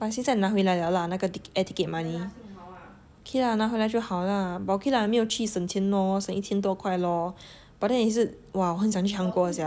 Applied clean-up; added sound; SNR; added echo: none; none; none; none.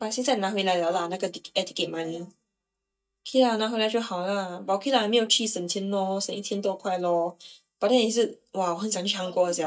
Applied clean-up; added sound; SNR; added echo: neural mask model DeepFilterNet 3.